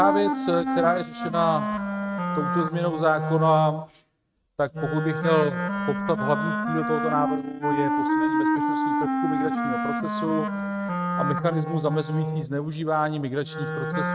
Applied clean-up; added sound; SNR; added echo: neural mask model RNNoise.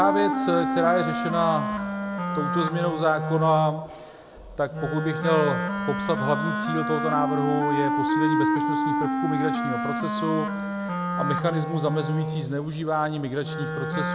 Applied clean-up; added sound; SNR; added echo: none; Wind instrument, woodwind instrument; 0 dB; none.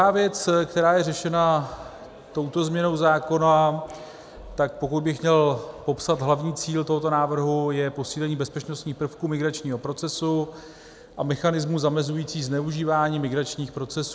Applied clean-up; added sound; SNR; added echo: none; none; none; none.